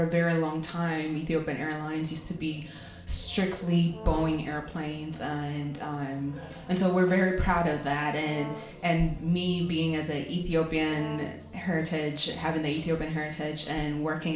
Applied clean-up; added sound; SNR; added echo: none; Brass instrument; 15 dB; reverberation time 0.6 s.